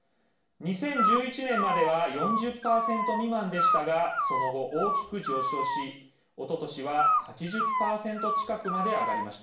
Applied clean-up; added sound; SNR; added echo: none; Dog; -1 dB; reverberation time 0.6 s.